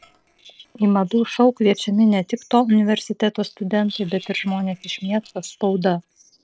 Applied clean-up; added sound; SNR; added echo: neural separator model SepFormer DNS4.